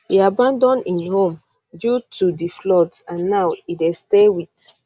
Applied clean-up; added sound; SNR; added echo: none; none; none; none.